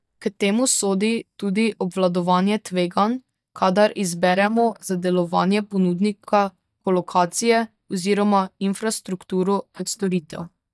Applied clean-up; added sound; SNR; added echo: neural mask model DeepFilterNet 3.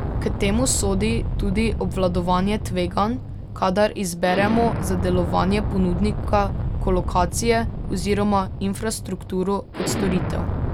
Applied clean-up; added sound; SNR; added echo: none; Explosion; 3 dB; none.